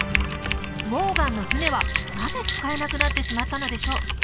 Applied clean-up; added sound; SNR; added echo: none; Bell + Typing; -4 dB; none.